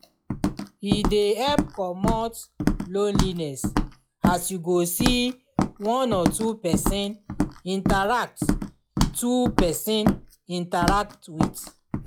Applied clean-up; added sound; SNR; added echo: classical method log-MMSE.